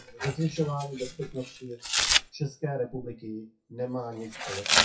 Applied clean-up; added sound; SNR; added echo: classical method WPE with log-MMSE.